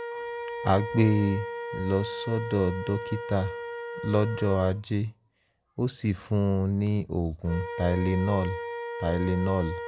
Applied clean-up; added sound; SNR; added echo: none; Wind instrument, woodwind instrument; 9 dB; none.